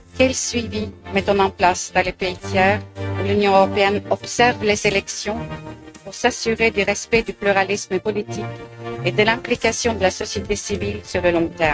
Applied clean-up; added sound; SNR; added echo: neural mask model RNNoise.